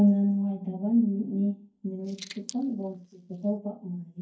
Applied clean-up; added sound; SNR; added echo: neural mask model DeepFilterNet 3.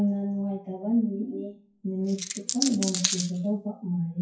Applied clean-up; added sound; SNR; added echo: classical method WPE with log-MMSE.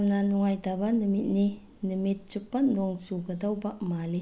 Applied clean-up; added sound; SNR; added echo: none; none; none; none.